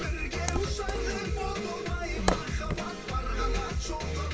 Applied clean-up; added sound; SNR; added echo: none; Wood; 8 dB; reverberation time 0.2 s.